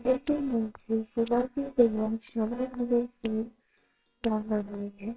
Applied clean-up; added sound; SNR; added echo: neural separator model SepFormer WHAMR!.